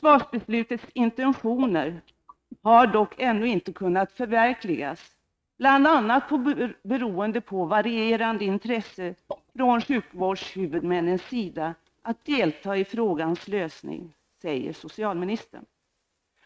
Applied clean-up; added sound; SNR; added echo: neural mask model RNNoise.